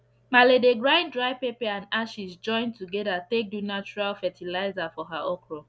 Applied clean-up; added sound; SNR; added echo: none; none; none; none.